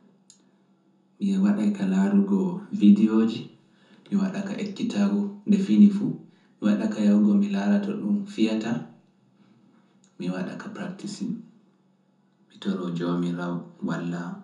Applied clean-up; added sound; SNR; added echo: none; none; none; reverberation time 0.5 s.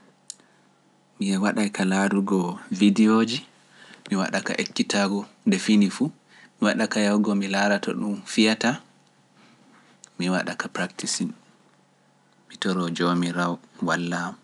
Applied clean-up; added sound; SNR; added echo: none; none; none; none.